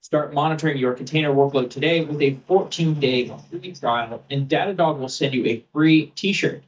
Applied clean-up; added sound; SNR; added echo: neural mask model DeepFilterNet 3.